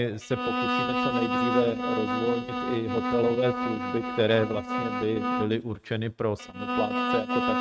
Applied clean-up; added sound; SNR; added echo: neural mask model RNNoise.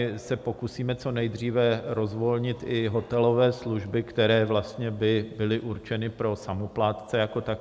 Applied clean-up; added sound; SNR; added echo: none; none; none; none.